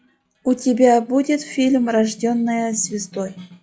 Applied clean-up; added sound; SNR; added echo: classical method log-MMSE.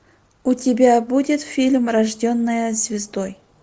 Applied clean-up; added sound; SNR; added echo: none; none; none; none.